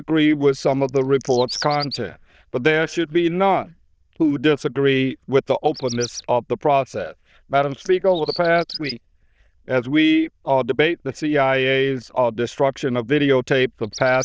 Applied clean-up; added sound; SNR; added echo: neural diffusion model UNIVERSE++.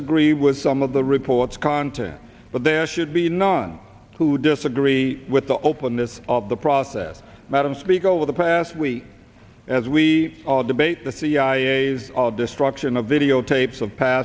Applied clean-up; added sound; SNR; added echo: none; none; none; none.